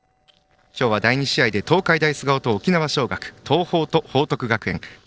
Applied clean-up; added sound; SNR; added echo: neural separator model SepFormer DNS4.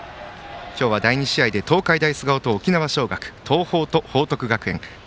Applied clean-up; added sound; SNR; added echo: none; none; none; none.